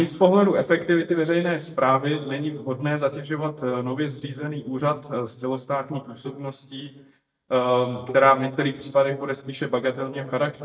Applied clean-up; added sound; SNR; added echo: neural mask model DeepFilterNet 3.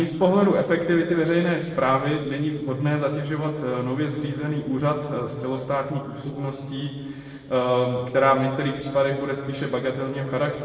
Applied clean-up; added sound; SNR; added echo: neural separator model SepFormer DNS4.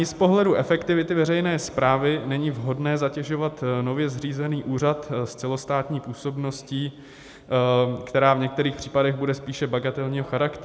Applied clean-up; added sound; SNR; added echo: none; none; none; none.